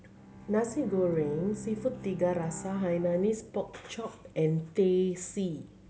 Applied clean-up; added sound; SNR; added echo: none; Bowed string instrument; 15 dB; none.